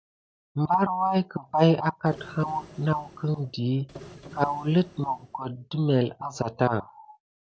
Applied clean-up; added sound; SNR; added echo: none; Printer; 19 dB; none.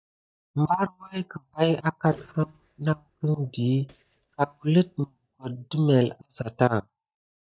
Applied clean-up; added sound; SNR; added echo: neural mask model DeepFilterNet 3.